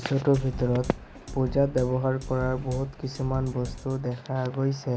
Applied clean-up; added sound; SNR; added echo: none; Drum kit; 11 dB; none.